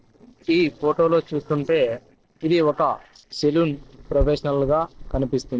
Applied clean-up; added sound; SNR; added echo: neural separator model SepFormer DNS4.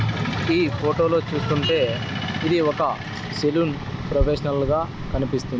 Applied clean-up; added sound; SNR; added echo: none; Bicycle; 12 dB; none.